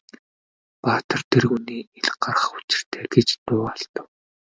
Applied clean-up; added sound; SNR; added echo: none; none; none; none.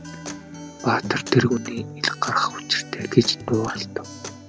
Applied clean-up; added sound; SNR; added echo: none; Acoustic guitar; 11 dB; none.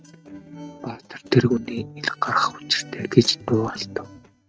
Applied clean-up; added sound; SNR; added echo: neural mask model RNNoise.